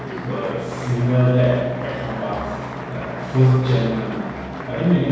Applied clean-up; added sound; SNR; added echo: none; Applause; 14 dB; reverberation time 1.2 s.